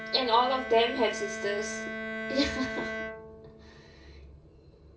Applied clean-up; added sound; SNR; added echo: none; Bowed string instrument; 7 dB; reverberation time 0.2 s.